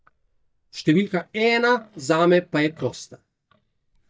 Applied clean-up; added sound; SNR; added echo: neural mask model DeepFilterNet 3.